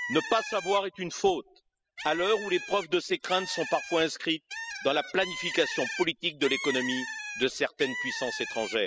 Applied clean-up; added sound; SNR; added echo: classical method spectral subtraction.